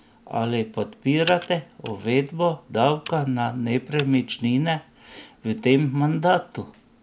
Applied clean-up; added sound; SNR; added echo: none; Computer keyboard; 20 dB; none.